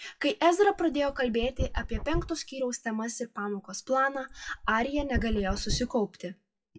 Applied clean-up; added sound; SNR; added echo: classical method WPE with log-MMSE.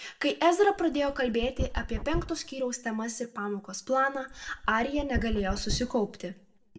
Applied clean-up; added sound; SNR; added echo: none; Dog; 8 dB; reverberation time 0.4 s.